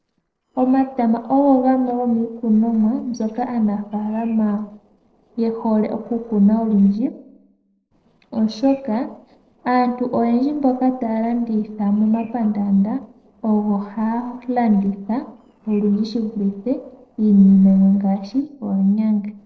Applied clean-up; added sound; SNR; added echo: neural separator model SepFormer DNS4.